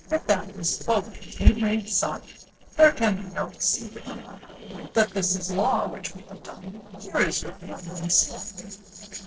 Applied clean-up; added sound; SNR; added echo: neural separator model SepFormer DNS4.